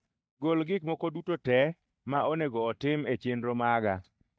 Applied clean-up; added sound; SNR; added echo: neural mask model DeepFilterNet 3.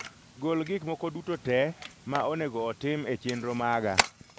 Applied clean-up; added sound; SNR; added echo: none; Camera; 7 dB; none.